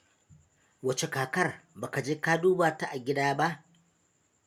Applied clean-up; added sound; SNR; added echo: none; none; none; none.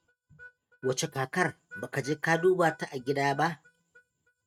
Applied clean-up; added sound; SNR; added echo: neural mask model RNNoise.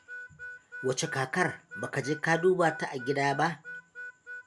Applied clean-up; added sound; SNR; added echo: none; Harmonica; 13 dB; none.